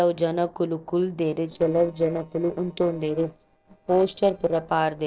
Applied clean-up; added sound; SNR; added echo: neural separator model SepFormer DNS4.